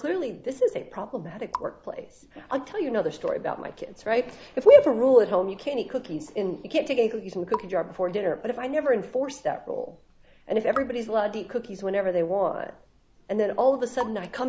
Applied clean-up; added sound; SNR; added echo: none; Raindrop / Drip; 19 dB; none.